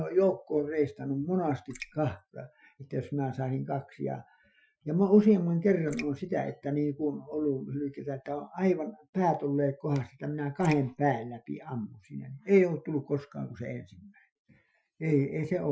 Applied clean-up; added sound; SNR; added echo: classical method Wiener filter.